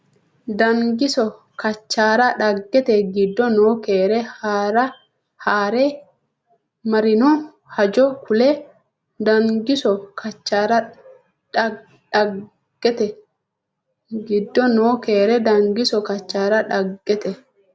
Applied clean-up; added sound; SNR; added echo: none; none; none; none.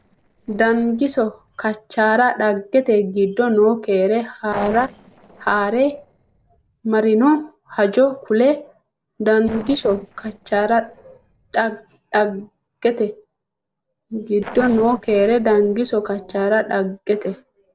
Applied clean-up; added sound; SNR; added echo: neural separator model SepFormer DNS4.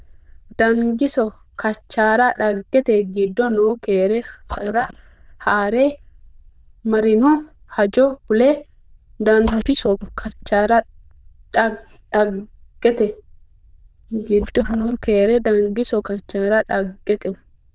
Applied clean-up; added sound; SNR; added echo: neural diffusion model UNIVERSE++.